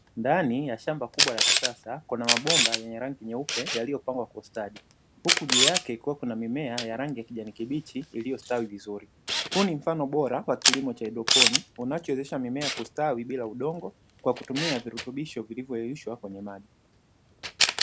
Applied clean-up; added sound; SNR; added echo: none; Camera; -1 dB; none.